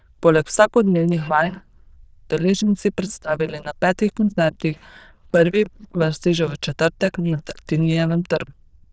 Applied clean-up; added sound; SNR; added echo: neural diffusion model UNIVERSE++.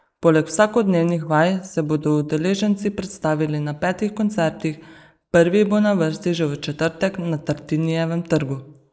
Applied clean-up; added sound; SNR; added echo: neural mask model Resemble Enhance denoiser.